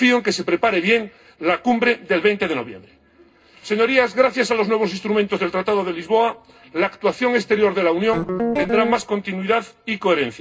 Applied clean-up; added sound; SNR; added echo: neural separator model SepFormer DNS4.